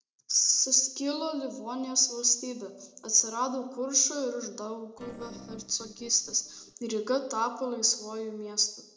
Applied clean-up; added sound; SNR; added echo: neural separator model SepFormer DNS4.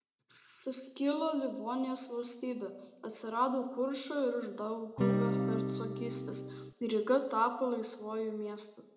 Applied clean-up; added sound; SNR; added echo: none; Acoustic guitar / Strum; 3 dB; reverberation time 0.6 s.